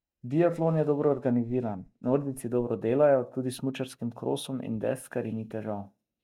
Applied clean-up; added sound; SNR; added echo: neural mask model DeepFilterNet 3.